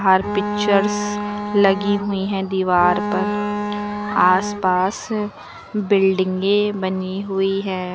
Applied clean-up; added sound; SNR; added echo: none; Bowed string instrument; 5 dB; none.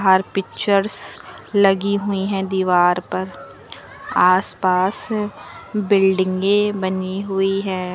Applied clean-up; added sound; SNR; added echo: none; none; none; none.